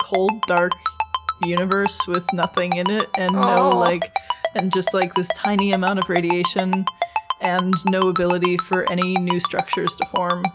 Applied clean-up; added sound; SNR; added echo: none; Ringtone; 3 dB; none.